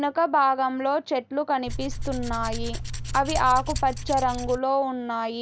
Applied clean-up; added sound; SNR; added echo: none; Tools; 6 dB; none.